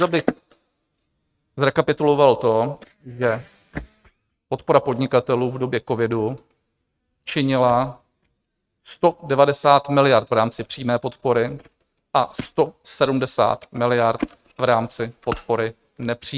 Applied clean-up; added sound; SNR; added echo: neural mask model RNNoise.